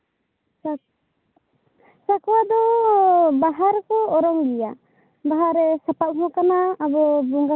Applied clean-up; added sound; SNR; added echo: none; none; none; none.